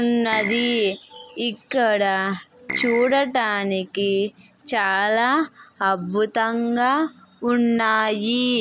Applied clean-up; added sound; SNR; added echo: none; Keyboard (musical); 7 dB; none.